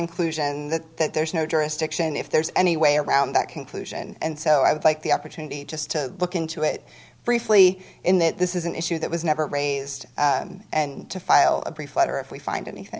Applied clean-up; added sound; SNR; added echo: none; none; none; none.